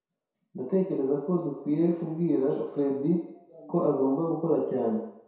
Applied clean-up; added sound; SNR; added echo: none; none; none; reverberation time 0.7 s.